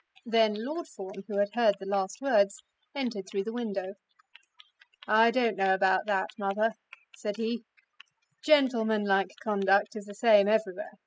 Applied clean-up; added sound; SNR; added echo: classical method spectral subtraction.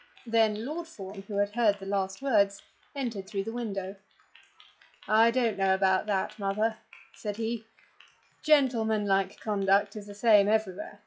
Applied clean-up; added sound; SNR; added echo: classical method log-MMSE.